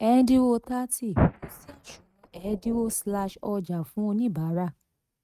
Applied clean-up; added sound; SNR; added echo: neural mask model RNNoise.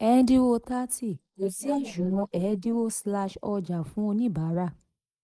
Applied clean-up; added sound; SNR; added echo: neural mask model Resemble Enhance denoiser.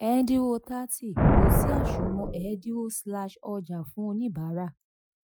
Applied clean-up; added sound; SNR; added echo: classical method Wiener filter.